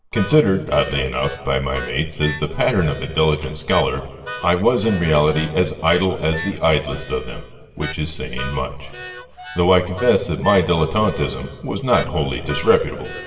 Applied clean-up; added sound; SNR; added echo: none; Harmonica; 15 dB; reverberation time 2.0 s.